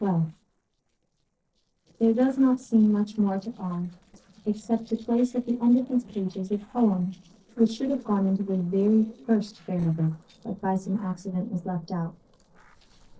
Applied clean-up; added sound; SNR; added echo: neural separator model SepFormer DNS4.